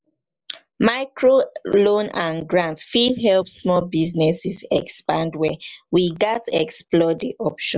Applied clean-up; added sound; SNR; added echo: neural mask model Resemble Enhance denoiser.